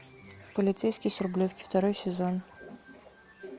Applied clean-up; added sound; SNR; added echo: none; none; none; none.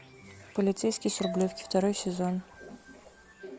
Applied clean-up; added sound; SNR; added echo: none; Marimba, xylophone; 14 dB; none.